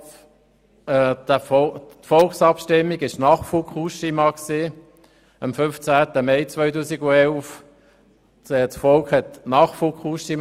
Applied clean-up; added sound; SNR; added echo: none; none; none; none.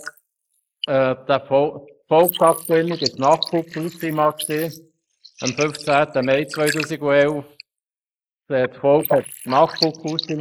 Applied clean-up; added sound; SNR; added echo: neural mask model Resemble Enhance denoiser.